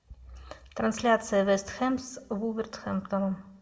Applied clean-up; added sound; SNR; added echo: none; none; none; reverberation time 0.8 s.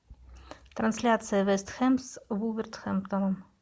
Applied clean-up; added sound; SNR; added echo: none; none; none; none.